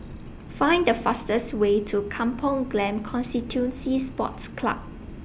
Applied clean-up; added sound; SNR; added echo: none; none; none; none.